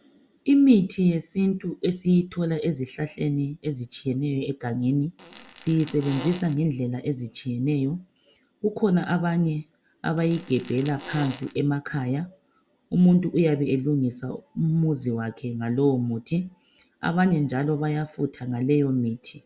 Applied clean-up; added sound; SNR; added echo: none; Fart; 17 dB; none.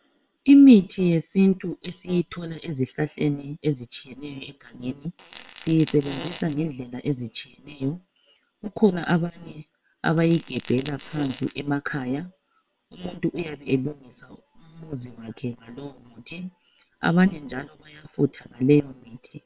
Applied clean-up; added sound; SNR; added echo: neural separator model SepFormer WHAM!.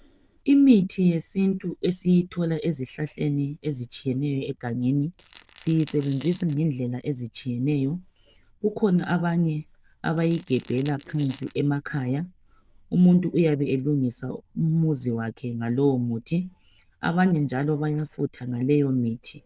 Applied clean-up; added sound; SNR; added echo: neural diffusion model UNIVERSE++.